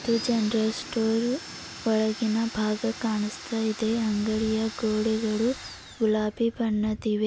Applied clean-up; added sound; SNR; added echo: none; Domestic sounds, home sounds + Thunder; 14 dB; none.